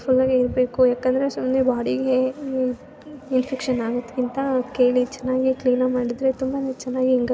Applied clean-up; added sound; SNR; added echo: none; none; none; none.